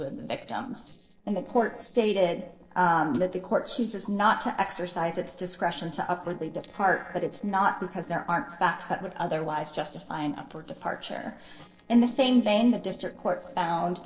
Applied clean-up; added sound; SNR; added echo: neural separator model SepFormer DNS4.